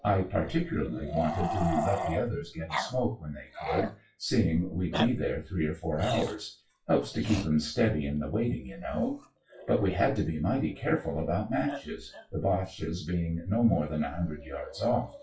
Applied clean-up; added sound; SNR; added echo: classical method WPE with log-MMSE.